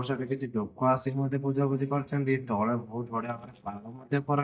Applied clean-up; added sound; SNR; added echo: neural mask model DeepFilterNet 3.